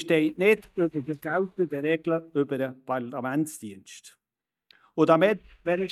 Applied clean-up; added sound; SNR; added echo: neural mask model DeepFilterNet 3.